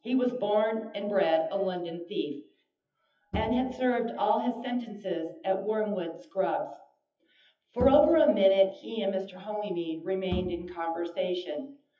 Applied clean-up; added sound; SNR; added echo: classical method WPE with log-MMSE.